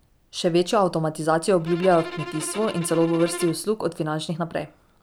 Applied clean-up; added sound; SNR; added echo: none; Bowed string instrument; 13 dB; none.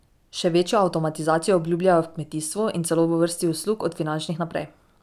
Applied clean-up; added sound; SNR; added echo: none; none; none; none.